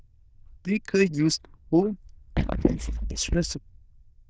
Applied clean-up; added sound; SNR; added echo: neural diffusion model UNIVERSE++.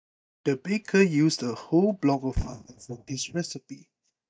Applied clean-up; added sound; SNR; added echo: neural mask model DeepFilterNet 3.